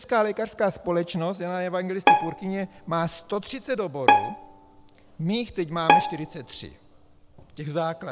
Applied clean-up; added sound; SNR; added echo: none; Bowed string instrument; -3 dB; none.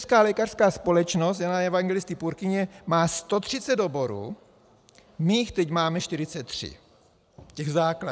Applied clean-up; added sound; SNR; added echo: none; none; none; none.